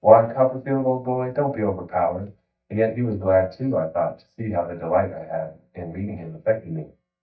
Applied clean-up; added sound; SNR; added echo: neural mask model DeepFilterNet 3.